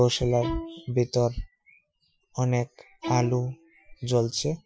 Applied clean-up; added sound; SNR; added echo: classical method Wiener filter.